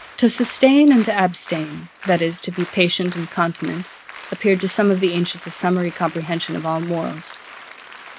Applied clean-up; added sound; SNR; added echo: none; Applause; 18 dB; none.